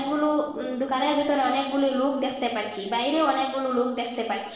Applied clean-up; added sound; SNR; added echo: neural separator model SepFormer DNS4.